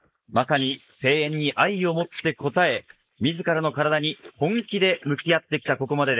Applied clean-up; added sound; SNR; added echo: neural mask model Resemble Enhance denoiser.